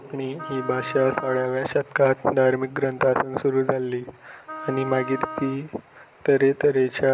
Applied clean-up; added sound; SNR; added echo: none; Wind instrument, woodwind instrument; 13 dB; none.